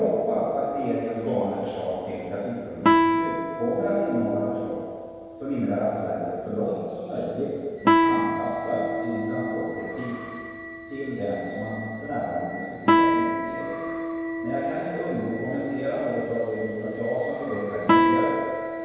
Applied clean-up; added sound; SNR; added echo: none; Guitar; -1 dB; reverberation time 1.9 s.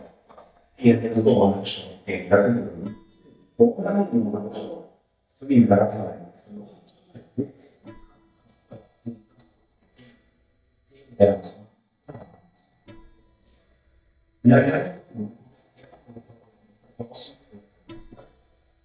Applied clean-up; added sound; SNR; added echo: neural mask model DeepFilterNet 3.